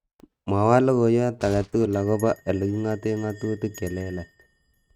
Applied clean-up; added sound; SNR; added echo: neural mask model RNNoise.